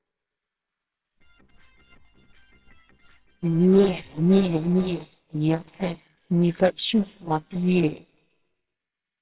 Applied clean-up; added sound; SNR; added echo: neural separator model SepFormer WHAMR!.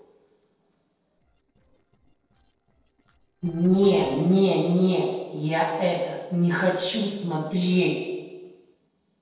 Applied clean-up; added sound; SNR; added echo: neural separator model SepFormer DNS4.